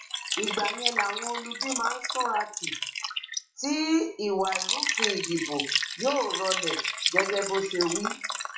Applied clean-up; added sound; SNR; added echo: classical method WPE with log-MMSE.